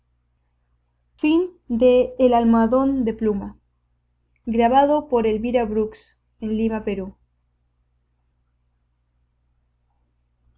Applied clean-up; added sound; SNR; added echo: none; none; none; none.